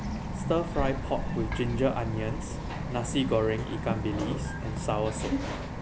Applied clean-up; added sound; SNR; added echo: none; Bird vocalization, bird call, bird song; 1 dB; none.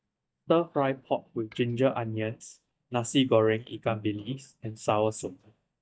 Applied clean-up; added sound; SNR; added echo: neural mask model DeepFilterNet 3.